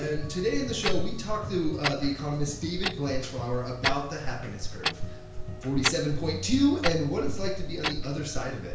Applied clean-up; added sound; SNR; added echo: none; Clock; 2 dB; reverberation time 0.5 s.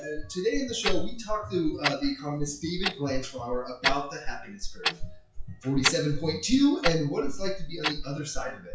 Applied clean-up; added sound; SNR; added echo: classical method WPE with log-MMSE.